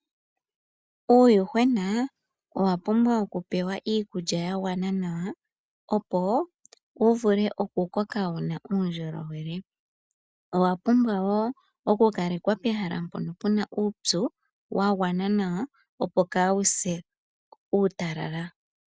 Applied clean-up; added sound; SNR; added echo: none; none; none; none.